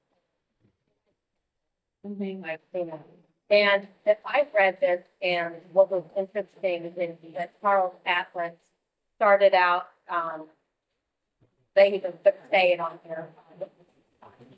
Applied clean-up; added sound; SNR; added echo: neural mask model DeepFilterNet 3.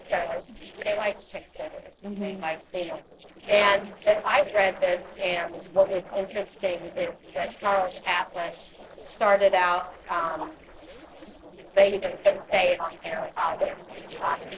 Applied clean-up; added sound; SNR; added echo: neural separator model SepFormer DNS4.